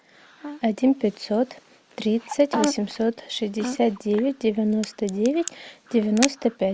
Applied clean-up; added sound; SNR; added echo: none; Crack; 13 dB; none.